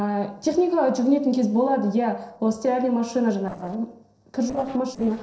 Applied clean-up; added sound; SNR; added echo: neural separator model SepFormer DNS4.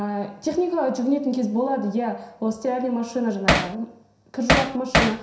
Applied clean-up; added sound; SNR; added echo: none; Hammer; -4 dB; reverberation time 0.7 s.